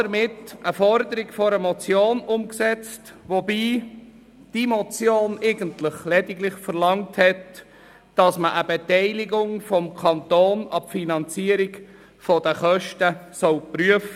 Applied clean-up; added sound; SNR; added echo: none; none; none; none.